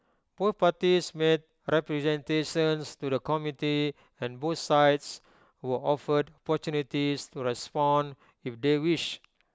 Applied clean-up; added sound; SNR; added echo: none; none; none; none.